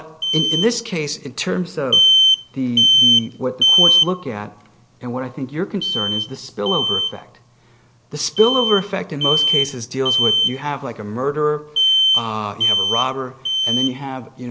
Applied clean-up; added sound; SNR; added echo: none; Alarm; -4 dB; none.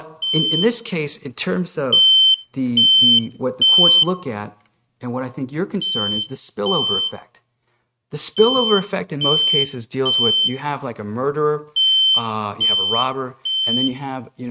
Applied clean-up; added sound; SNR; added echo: neural mask model RNNoise.